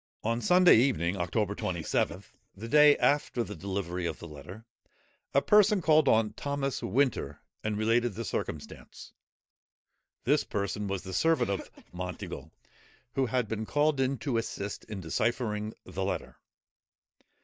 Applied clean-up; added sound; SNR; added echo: neural mask model DeepFilterNet 3.